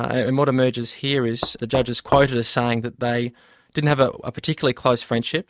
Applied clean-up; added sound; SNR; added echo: neural mask model RNNoise.